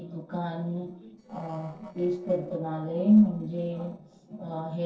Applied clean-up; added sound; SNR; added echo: neural separator model SepFormer DNS4.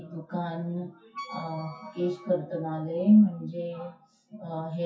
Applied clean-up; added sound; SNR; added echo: classical method WPE with log-MMSE.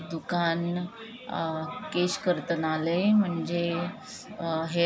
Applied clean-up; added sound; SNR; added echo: none; none; none; none.